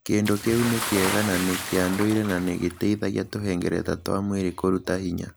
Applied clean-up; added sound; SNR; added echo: none; Bathtub (filling or washing) / Splash, splatter; 10 dB; none.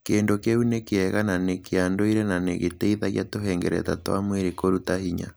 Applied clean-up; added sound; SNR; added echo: none; none; none; none.